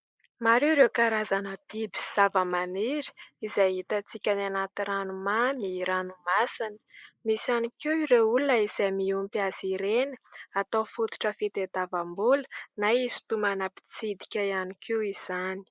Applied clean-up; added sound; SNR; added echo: neural mask model Resemble Enhance denoiser.